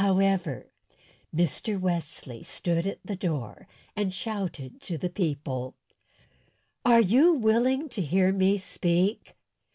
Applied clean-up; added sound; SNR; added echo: none; none; none; none.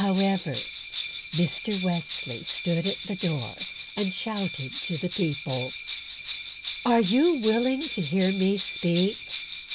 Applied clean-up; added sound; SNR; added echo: none; Bell; 8 dB; none.